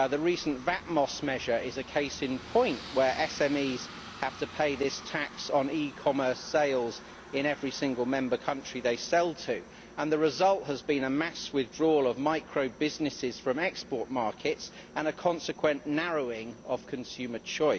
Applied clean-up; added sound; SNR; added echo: none; Aircraft; 17 dB; none.